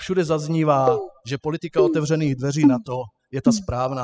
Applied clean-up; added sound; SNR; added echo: classical method spectral subtraction.